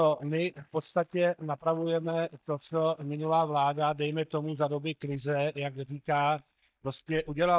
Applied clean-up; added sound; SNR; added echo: neural mask model DeepFilterNet 3.